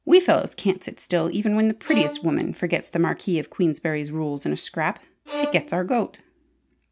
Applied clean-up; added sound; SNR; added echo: none; Bowed string instrument; 10 dB; none.